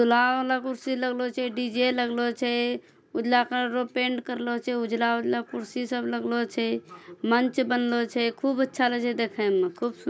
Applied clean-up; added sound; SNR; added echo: none; none; none; none.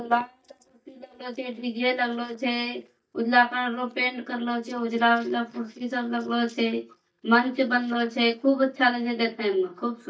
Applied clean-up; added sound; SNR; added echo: neural mask model DeepFilterNet 3.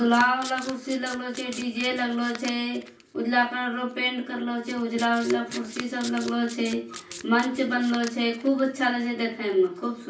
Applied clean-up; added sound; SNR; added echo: none; Domestic sounds, home sounds; 17 dB; reverberation time 0.3 s.